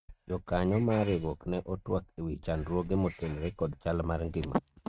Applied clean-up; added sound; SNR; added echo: neural mask model RNNoise.